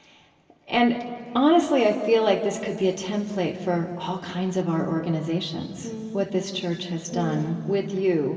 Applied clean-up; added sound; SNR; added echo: none; Wind instrument, woodwind instrument; 18 dB; reverberation time 2.8 s.